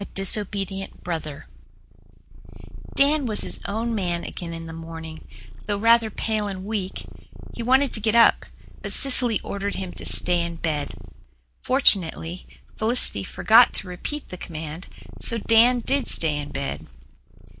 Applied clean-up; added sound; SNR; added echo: none; Purr; 11 dB; none.